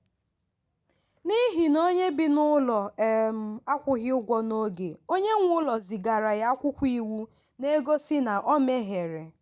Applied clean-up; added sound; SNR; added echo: none; none; none; none.